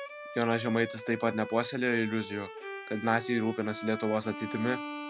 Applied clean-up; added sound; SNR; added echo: none; Bowed string instrument; 10 dB; none.